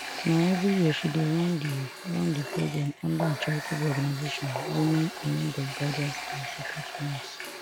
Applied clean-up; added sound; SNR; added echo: none; Water tap, faucet; 8 dB; none.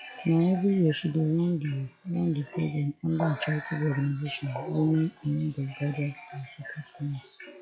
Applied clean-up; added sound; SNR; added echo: classical method log-MMSE.